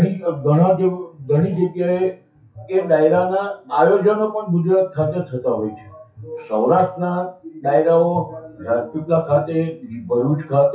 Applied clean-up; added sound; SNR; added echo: classical method WPE with log-MMSE.